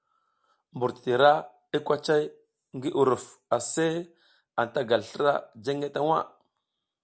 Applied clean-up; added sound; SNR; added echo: none; none; none; none.